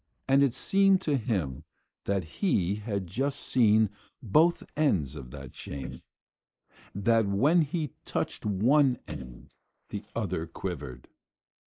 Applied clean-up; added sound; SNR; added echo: neural mask model Resemble Enhance denoiser.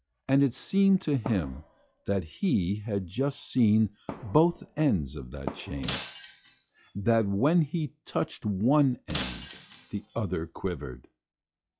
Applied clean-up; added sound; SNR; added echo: classical method log-MMSE.